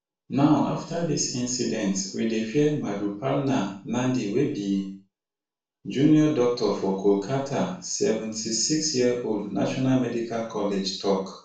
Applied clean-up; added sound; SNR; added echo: none; none; none; reverberation time 0.4 s.